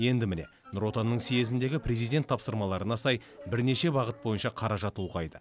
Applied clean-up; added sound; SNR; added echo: none; none; none; none.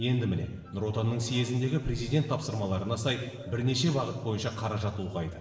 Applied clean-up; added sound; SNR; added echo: none; none; none; reverberation time 1.1 s.